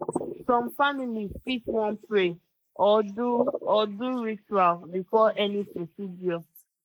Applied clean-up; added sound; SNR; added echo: neural mask model Resemble Enhance denoiser.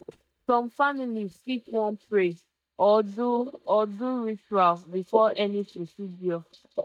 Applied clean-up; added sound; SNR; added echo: neural mask model DeepFilterNet 3.